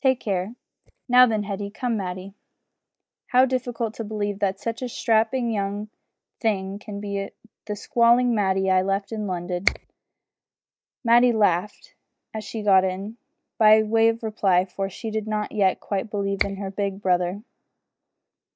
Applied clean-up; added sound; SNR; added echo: neural mask model DeepFilterNet 3.